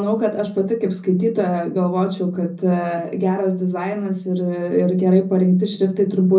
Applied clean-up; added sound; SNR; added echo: none; none; none; reverberation time 0.4 s.